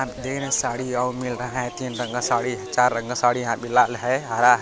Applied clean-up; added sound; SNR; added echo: none; Dog; 18 dB; none.